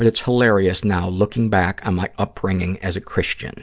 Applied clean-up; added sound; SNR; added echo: none; none; none; none.